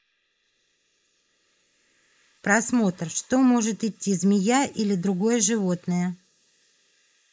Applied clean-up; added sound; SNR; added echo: neural mask model Resemble Enhance denoiser.